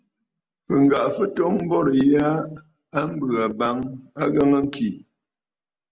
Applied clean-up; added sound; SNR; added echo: none; none; none; none.